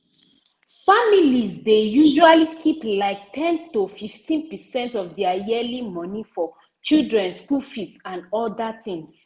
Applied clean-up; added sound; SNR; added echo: none; none; none; none.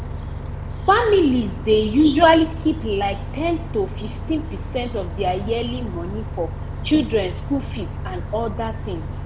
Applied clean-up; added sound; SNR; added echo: none; Bus; 7 dB; none.